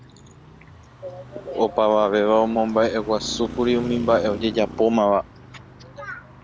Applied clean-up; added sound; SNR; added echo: none; Traffic noise, roadway noise; 15 dB; none.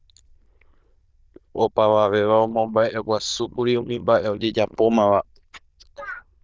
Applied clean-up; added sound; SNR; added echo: neural diffusion model UNIVERSE++.